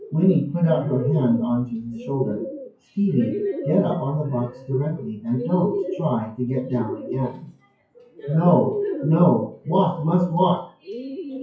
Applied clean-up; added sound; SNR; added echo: classical method WPE with log-MMSE.